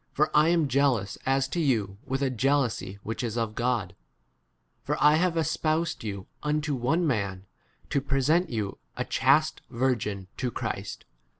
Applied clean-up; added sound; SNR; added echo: none; none; none; none.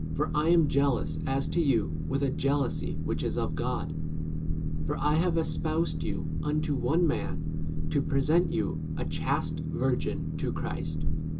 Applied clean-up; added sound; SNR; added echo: none; Boat, Water vehicle; 0 dB; reverberation time 0.2 s.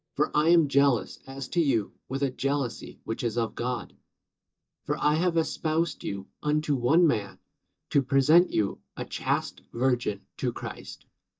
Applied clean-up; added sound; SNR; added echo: neural mask model DeepFilterNet 3.